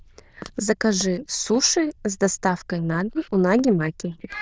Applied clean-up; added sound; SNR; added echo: neural diffusion model UNIVERSE++.